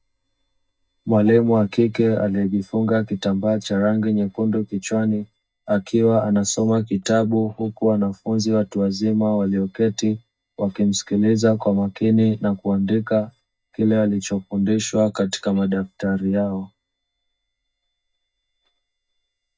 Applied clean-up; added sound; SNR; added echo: neural mask model DeepFilterNet 3.